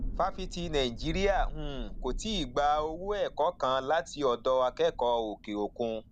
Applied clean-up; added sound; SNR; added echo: none; Thunder; 9 dB; none.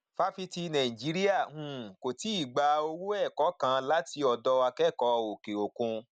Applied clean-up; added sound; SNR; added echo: none; none; none; none.